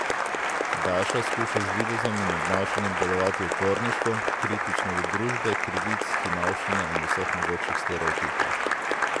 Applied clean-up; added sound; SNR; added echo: none; Applause; -4 dB; none.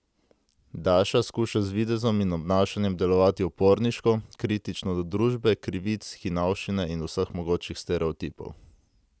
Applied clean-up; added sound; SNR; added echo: none; none; none; none.